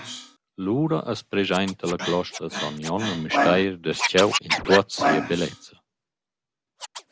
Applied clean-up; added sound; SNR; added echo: none; Scratching (performance technique); 4 dB; none.